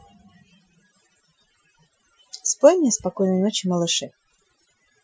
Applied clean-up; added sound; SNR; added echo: classical method Wiener filter.